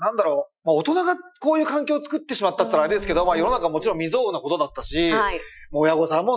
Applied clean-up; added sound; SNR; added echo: classical method Wiener filter.